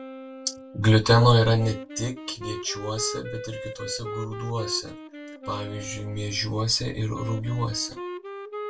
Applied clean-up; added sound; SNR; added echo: none; Wind instrument, woodwind instrument; 12 dB; reverberation time 0.1 s.